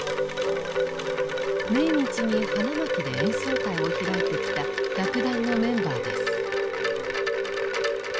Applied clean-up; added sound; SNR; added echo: none; Wind chime; -3 dB; none.